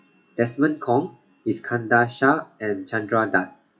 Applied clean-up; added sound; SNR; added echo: classical method WPE with log-MMSE.